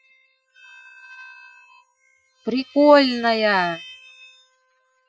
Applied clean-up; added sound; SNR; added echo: classical method Wiener filter.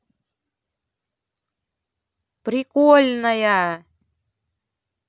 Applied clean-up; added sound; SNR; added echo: none; none; none; none.